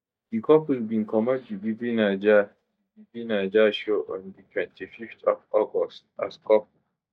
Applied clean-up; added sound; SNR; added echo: neural mask model DeepFilterNet 3.